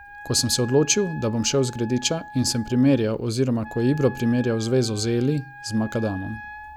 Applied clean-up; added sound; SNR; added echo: none; Wind instrument, woodwind instrument; 17 dB; none.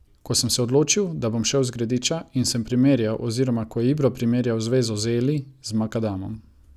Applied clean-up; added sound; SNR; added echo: none; none; none; none.